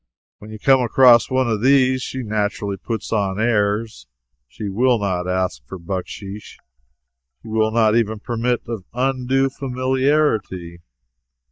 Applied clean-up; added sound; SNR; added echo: neural mask model DeepFilterNet 3.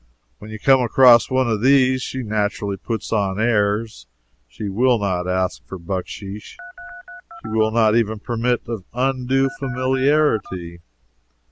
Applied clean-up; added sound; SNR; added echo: none; Telephone; 16 dB; none.